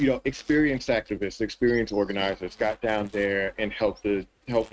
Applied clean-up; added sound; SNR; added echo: neural mask model RNNoise.